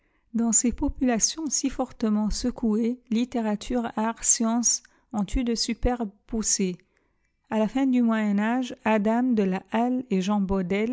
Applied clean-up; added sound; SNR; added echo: none; none; none; none.